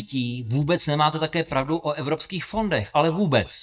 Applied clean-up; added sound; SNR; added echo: neural mask model DeepFilterNet 3.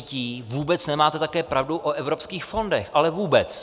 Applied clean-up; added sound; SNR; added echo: none; none; none; none.